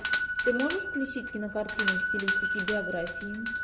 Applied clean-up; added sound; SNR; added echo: none; Doorbell; -2 dB; none.